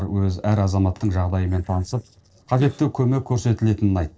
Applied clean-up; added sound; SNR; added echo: neural separator model SepFormer DNS4.